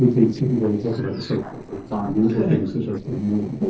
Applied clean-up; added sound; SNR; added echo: neural separator model SepFormer DNS4.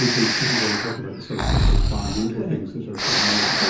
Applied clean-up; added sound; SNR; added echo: none; Breathing; -4 dB; reverberation time 0.6 s.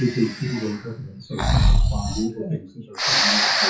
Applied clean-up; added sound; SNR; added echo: classical method WPE with log-MMSE.